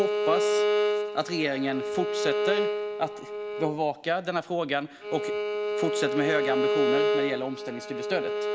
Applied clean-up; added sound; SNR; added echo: none; Bowed string instrument; -2 dB; none.